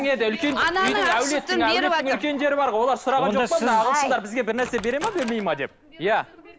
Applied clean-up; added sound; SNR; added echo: none; Wood; 18 dB; none.